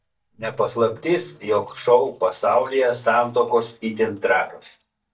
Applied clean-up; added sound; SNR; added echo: neural mask model DeepFilterNet 3.